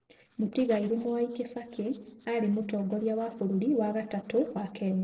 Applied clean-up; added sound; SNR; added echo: neural separator model SepFormer DNS4.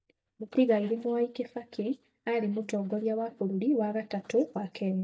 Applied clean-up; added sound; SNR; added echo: neural mask model DeepFilterNet 3.